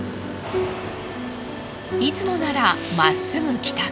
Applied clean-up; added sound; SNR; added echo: none; Tearing; 18 dB; none.